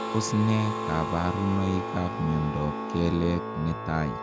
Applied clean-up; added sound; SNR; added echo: none; Organ + Harmonica; 5 dB; none.